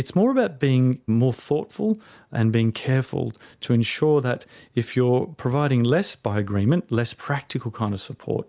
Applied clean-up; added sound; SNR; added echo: none; none; none; none.